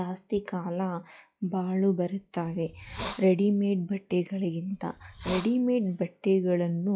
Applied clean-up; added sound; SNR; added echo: classical method log-MMSE.